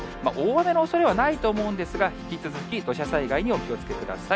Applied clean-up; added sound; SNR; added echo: none; none; none; none.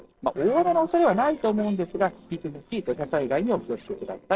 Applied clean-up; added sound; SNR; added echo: neural separator model SepFormer DNS4.